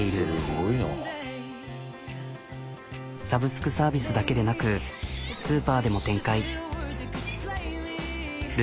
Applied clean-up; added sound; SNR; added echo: none; none; none; none.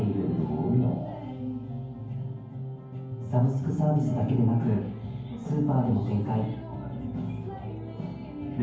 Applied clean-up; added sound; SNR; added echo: none; Bass guitar; 12 dB; reverberation time 0.9 s.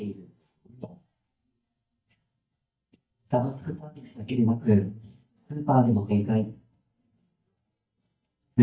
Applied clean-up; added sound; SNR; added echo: neural mask model DeepFilterNet 3.